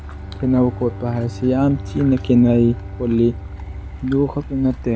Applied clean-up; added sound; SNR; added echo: none; Truck + Bowed string instrument; 12 dB; none.